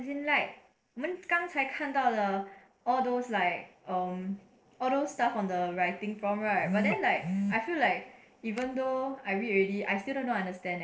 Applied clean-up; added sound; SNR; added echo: neural separator model SepFormer DNS4.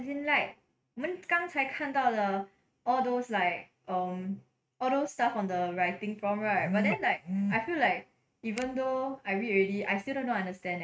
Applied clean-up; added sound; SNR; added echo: neural mask model RNNoise.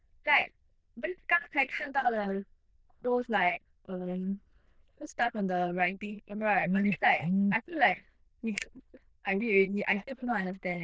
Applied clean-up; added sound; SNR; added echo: neural diffusion model UNIVERSE++.